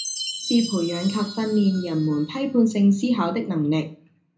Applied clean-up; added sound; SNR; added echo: none; Chime; 14 dB; reverberation time 0.3 s.